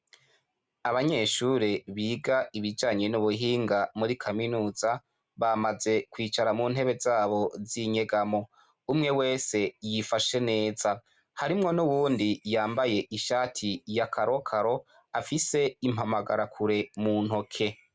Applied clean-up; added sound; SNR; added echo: none; none; none; none.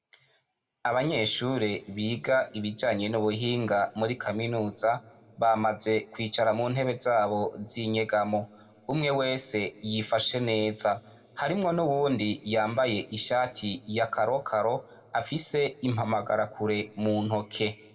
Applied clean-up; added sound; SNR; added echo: none; none; none; reverberation time 1.2 s.